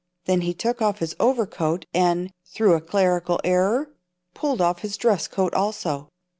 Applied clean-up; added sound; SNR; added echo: none; none; none; none.